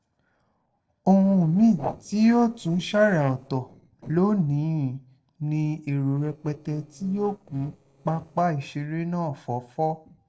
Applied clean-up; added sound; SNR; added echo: neural separator model SepFormer DNS4.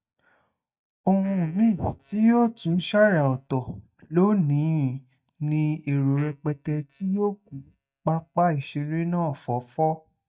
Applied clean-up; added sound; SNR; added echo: neural mask model DeepFilterNet 3.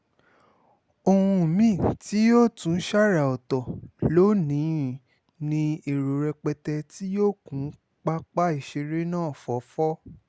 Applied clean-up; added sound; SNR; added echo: none; none; none; none.